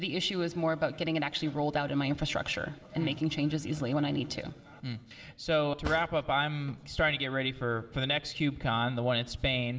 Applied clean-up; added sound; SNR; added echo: none; Cutlery, silverware / Drawer open or close; 12 dB; reverberation time 1.3 s.